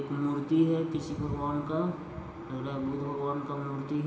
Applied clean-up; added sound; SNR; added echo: none; none; none; reverberation time 2.1 s.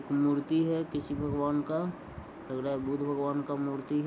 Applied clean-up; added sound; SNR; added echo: none; none; none; none.